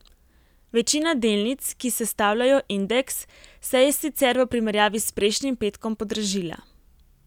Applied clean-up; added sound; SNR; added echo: none; none; none; none.